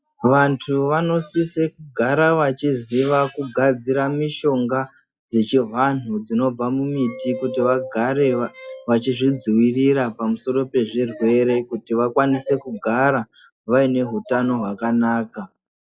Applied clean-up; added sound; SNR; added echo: classical method log-MMSE.